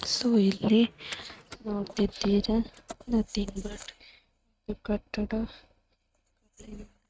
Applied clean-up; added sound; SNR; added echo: neural mask model RNNoise.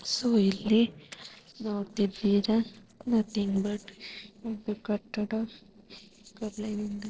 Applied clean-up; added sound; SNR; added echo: neural separator model SepFormer DNS4.